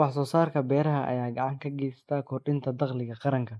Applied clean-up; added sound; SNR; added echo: neural mask model Resemble Enhance denoiser.